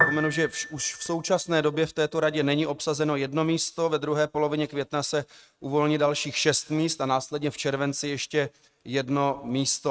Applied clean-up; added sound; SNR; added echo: neural mask model RNNoise.